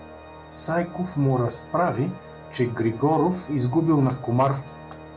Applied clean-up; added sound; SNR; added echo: none; Organ; 18 dB; none.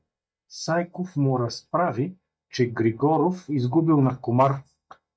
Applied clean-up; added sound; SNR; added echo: neural mask model DeepFilterNet 3.